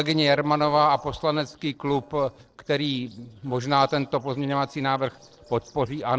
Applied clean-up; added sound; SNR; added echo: neural separator model SepFormer DNS4.